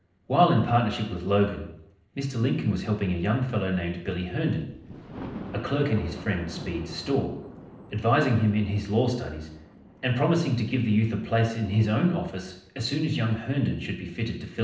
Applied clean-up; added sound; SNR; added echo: neural separator model SepFormer DNS4.